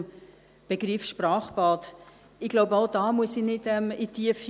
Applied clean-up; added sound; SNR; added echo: none; none; none; none.